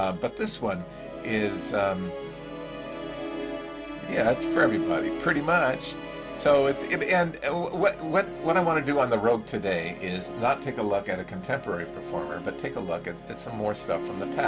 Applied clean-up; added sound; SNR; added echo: none; Musical instrument; 8 dB; none.